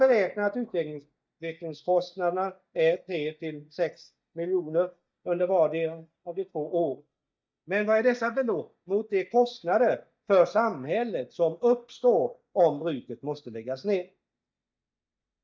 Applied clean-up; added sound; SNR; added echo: neural mask model DeepFilterNet 3.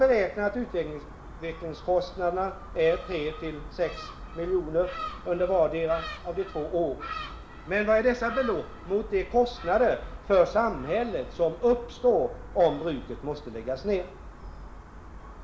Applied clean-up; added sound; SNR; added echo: none; Gull, seagull; 13 dB; reverberation time 2.0 s.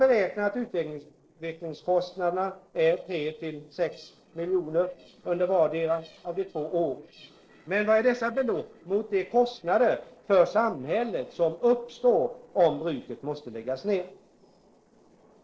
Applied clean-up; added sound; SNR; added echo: neural separator model SepFormer DNS4.